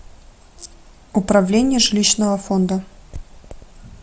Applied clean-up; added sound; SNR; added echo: none; none; none; none.